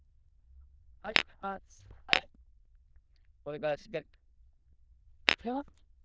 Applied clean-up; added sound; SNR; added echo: neural diffusion model UNIVERSE++.